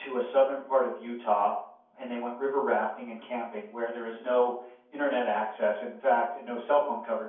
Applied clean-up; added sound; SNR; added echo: none; none; none; reverberation time 0.6 s.